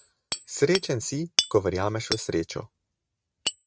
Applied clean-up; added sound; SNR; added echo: neural mask model RNNoise.